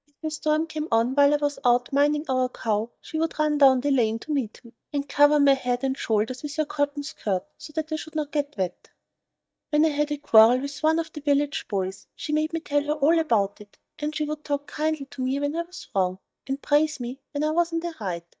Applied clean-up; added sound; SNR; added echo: neural mask model DeepFilterNet 3.